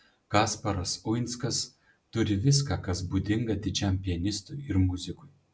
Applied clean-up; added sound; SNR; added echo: none; none; none; none.